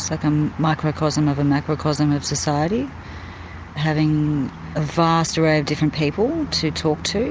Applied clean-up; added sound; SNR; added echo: none; none; none; none.